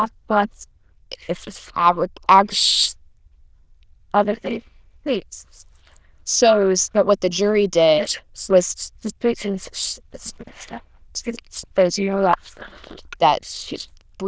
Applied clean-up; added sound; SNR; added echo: neural diffusion model UNIVERSE++.